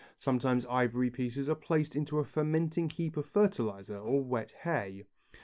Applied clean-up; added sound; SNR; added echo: neural mask model Resemble Enhance denoiser.